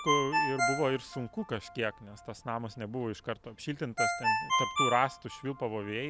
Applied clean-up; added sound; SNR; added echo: none; Ringtone; 0 dB; none.